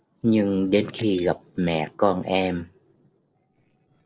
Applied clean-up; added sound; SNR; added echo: neural separator model SepFormer DNS4.